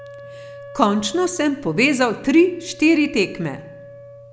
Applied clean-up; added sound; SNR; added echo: none; Wind instrument, woodwind instrument; 19 dB; none.